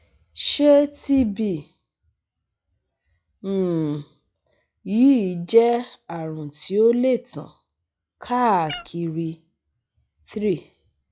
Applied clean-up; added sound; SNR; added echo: classical method log-MMSE.